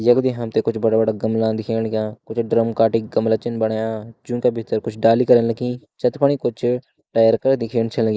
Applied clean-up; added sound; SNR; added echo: neural mask model Resemble Enhance denoiser.